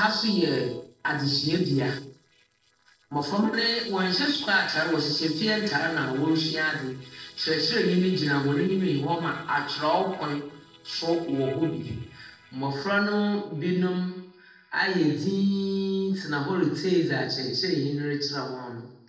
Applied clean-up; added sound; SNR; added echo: neural separator model SepFormer DNS4.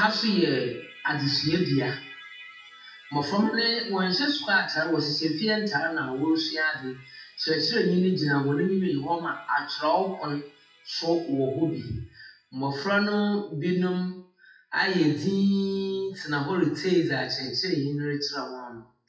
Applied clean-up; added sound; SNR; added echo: classical method WPE with log-MMSE.